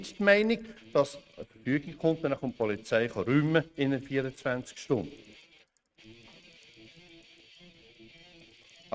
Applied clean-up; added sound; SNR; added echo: neural mask model RNNoise.